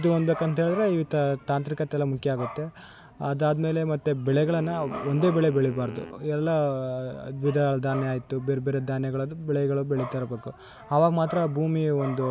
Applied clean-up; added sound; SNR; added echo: none; Wind instrument, woodwind instrument; 18 dB; none.